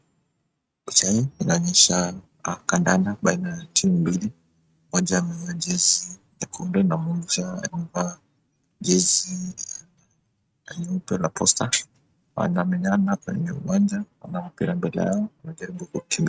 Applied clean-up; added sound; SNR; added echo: neural mask model RNNoise.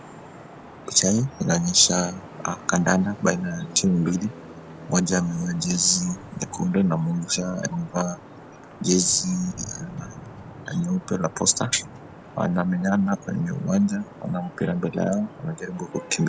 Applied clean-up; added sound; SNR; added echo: none; Traffic noise, roadway noise / Vehicle horn, car horn, honking; 17 dB; none.